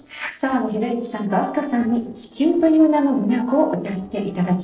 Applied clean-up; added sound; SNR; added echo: neural separator model SepFormer DNS4.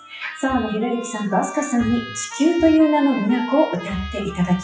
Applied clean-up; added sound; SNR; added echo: classical method WPE with log-MMSE.